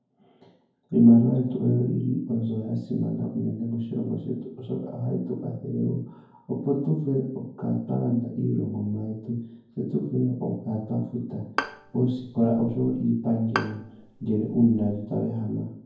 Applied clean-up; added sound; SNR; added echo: none; Bowed string instrument; 11 dB; reverberation time 0.9 s.